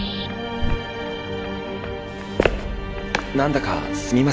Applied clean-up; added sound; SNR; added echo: none; Bird; 7 dB; none.